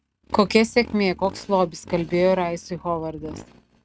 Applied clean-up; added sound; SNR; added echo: neural mask model RNNoise.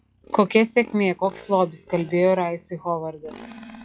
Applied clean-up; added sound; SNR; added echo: classical method log-MMSE.